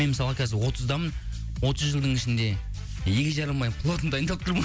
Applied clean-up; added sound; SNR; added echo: none; none; none; none.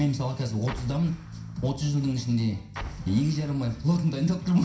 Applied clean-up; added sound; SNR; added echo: none; Explosion; 17 dB; reverberation time 0.5 s.